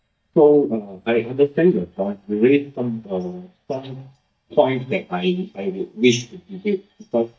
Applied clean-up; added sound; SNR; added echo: neural mask model DeepFilterNet 3.